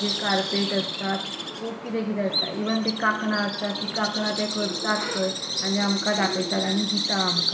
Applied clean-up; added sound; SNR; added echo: none; Bird vocalization, bird call, bird song; 2 dB; reverberation time 1.1 s.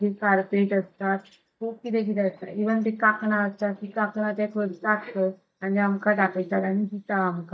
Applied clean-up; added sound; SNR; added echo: neural mask model DeepFilterNet 3.